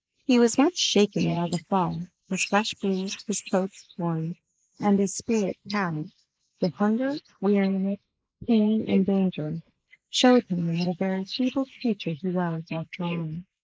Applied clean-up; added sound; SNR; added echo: neural mask model Resemble Enhance denoiser.